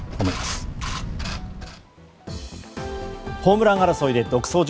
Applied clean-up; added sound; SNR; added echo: none; Alarm; 19 dB; none.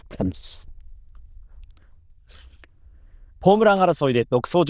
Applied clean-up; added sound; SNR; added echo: neural diffusion model UNIVERSE++.